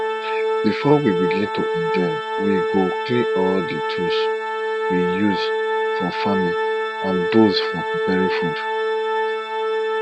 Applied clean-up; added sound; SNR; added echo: none; Organ; -2 dB; none.